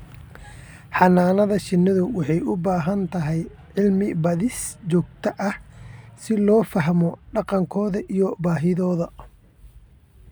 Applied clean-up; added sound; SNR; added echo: none; none; none; none.